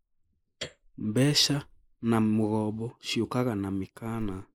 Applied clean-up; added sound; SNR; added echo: neural mask model Resemble Enhance denoiser.